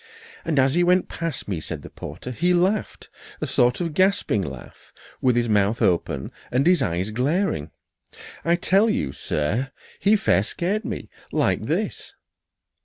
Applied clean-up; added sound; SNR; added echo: none; none; none; none.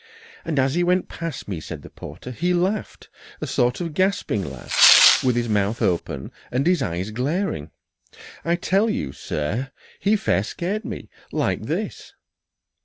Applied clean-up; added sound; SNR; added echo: none; Tearing; -2 dB; none.